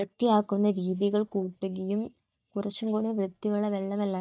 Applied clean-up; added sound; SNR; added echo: neural mask model DeepFilterNet 3.